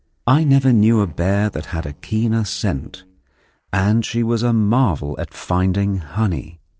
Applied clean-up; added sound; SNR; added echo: neural separator model SepFormer DNS4.